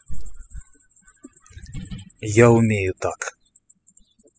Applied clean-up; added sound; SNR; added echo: classical method spectral subtraction.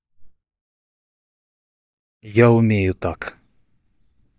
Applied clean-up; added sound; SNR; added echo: neural mask model DeepFilterNet 3.